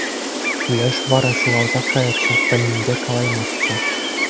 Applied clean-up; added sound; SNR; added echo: none; Gull, seagull; -1 dB; none.